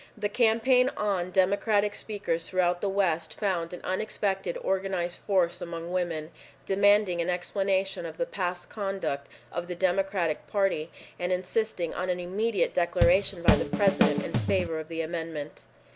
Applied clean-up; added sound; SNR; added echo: none; Drum kit; -2 dB; none.